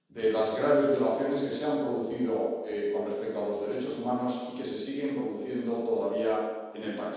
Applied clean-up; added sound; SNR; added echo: none; none; none; reverberation time 1.2 s.